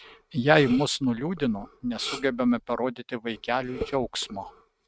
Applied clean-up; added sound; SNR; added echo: neural mask model RNNoise.